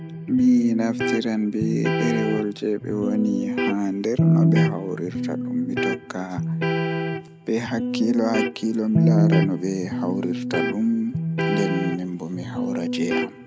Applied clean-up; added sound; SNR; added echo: none; Electric guitar; -1 dB; none.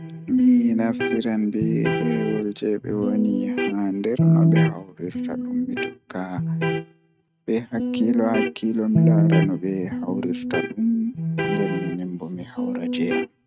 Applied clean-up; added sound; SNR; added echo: neural mask model RNNoise.